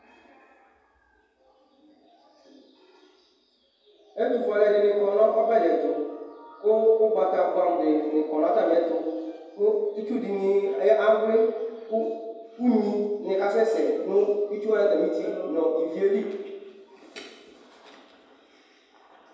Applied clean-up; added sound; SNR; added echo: none; none; none; reverberation time 1.1 s.